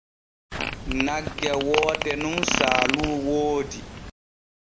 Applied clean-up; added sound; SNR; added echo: none; Fart; 1 dB; none.